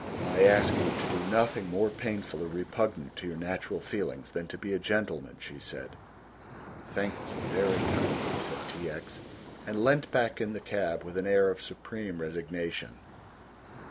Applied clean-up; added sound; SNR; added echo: none; Waves, surf; 7 dB; none.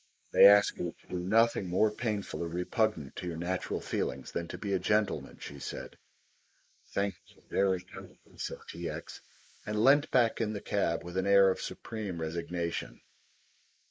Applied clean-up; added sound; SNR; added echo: neural mask model Resemble Enhance denoiser.